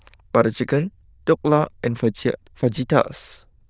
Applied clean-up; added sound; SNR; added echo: neural diffusion model UNIVERSE++.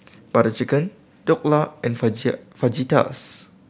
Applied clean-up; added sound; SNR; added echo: none; none; none; none.